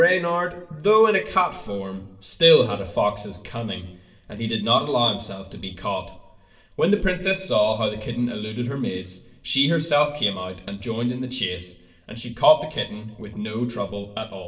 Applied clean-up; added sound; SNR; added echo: none; none; none; reverberation time 0.7 s.